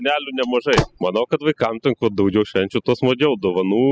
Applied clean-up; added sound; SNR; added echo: classical method spectral subtraction.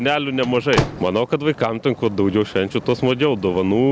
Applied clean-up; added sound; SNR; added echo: none; Slam / Microwave oven; 5 dB; none.